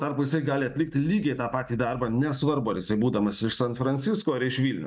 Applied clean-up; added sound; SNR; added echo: neural mask model DeepFilterNet 3.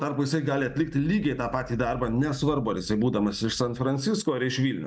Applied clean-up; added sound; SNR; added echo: none; Thunder / Wind; 20 dB; none.